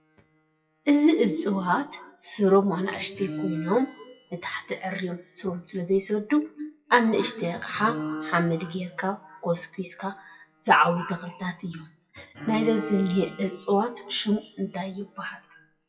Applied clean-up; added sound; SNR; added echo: classical method WPE with log-MMSE.